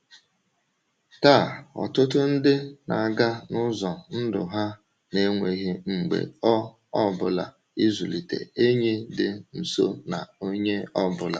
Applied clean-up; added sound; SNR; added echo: none; none; none; none.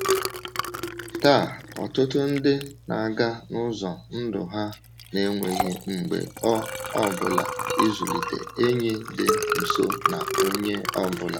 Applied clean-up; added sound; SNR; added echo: none; Liquid; 3 dB; none.